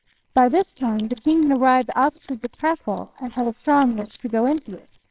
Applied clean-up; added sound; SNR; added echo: neural separator model SepFormer WHAMR!.